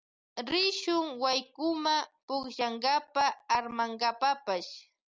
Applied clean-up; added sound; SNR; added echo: none; none; none; none.